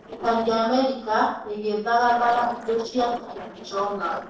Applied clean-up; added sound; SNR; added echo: neural separator model SepFormer DNS4.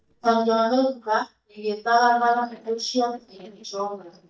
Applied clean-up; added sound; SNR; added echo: neural mask model DeepFilterNet 3.